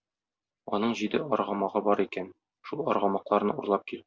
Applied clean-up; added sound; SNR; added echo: none; none; none; none.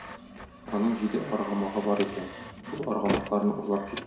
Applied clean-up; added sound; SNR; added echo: none; Printer; 9 dB; reverberation time 0.6 s.